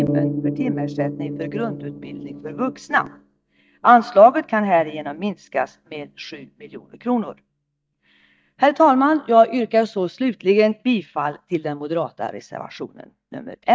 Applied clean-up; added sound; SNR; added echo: neural mask model DeepFilterNet 3.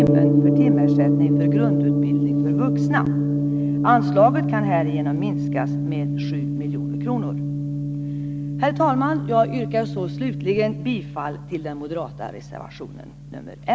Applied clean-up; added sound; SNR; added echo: none; Gong; -4 dB; none.